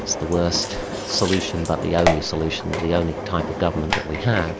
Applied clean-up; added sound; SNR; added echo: none; Engine; 4 dB; none.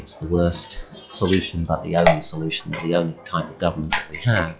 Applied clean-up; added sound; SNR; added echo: classical method log-MMSE.